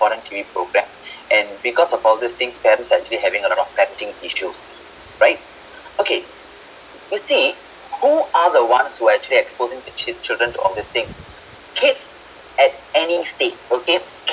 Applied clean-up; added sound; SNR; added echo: none; none; none; none.